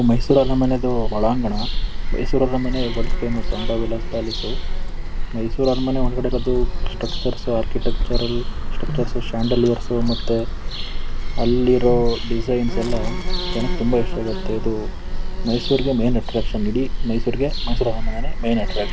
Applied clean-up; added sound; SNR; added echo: none; Bird vocalization, bird call, bird song; -2 dB; none.